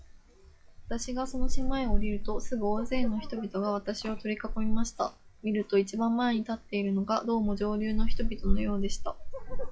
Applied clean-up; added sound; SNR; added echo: classical method log-MMSE.